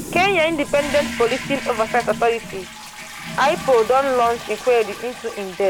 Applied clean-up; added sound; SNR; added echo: none; Toilet flush; 11 dB; none.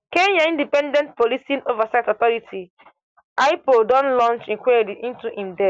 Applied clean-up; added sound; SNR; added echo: none; none; none; none.